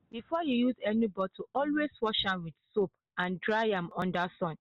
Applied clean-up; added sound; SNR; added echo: none; none; none; none.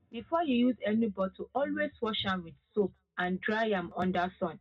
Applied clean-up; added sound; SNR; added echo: none; none; none; reverberation time 0.2 s.